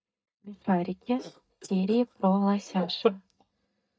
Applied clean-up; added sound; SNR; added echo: neural mask model DeepFilterNet 3.